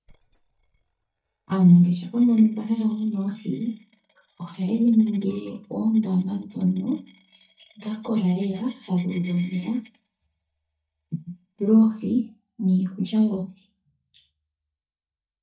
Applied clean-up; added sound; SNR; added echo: neural mask model DeepFilterNet 3.